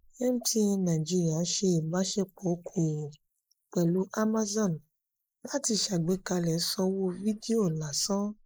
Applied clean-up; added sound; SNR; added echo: neural mask model Resemble Enhance denoiser.